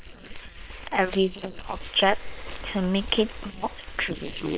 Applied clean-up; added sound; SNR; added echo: neural separator model SepFormer WHAM!.